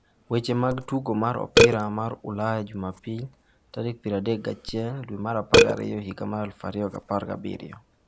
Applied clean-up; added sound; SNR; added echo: none; Burping, eructation; -1 dB; none.